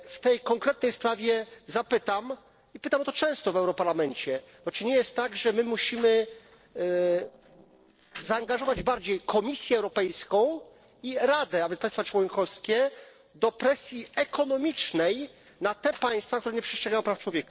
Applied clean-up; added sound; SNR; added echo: neural separator model SepFormer DNS4.